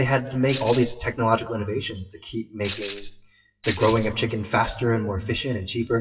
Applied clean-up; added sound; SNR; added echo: classical method WPE with log-MMSE.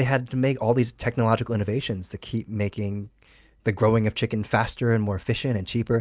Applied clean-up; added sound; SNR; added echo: none; none; none; none.